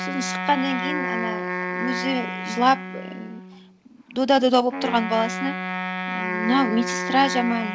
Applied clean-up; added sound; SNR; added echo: none; Wind instrument, woodwind instrument; 5 dB; none.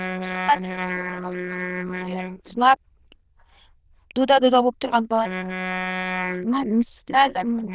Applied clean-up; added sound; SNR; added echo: neural diffusion model UNIVERSE++.